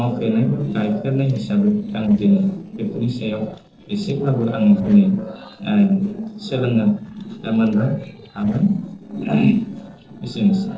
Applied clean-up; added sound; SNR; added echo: neural separator model SepFormer DNS4.